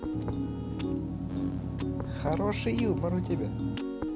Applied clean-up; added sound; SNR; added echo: none; Engine + Piano; -3 dB; none.